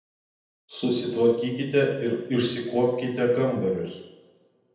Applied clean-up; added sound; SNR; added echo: none; none; none; reverberation time 0.9 s.